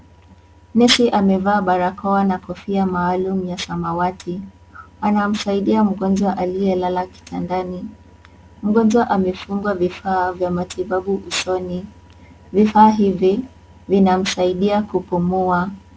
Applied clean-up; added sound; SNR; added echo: none; none; none; none.